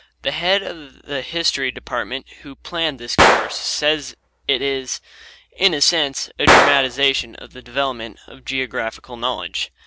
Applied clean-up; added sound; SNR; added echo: none; Gunshot, gunfire; 1 dB; none.